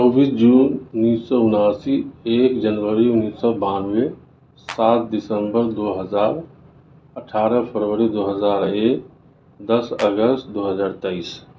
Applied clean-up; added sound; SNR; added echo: none; Clapping; 18 dB; none.